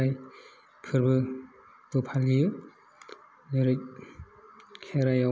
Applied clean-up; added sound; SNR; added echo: none; none; none; none.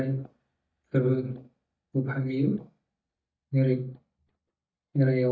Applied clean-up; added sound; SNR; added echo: neural mask model DeepFilterNet 3.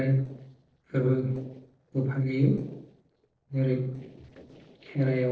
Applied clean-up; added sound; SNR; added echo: neural separator model SepFormer DNS4.